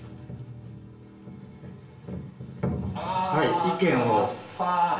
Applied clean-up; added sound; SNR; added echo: none; none; none; reverberation time 1.4 s.